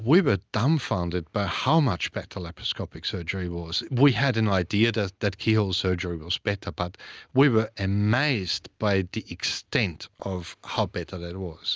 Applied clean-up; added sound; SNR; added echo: none; none; none; none.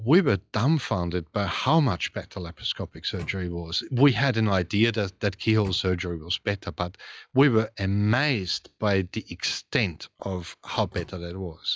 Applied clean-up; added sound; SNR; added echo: classical method log-MMSE.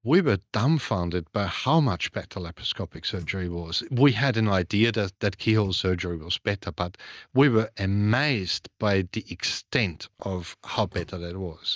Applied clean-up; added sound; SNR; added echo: neural mask model DeepFilterNet 3.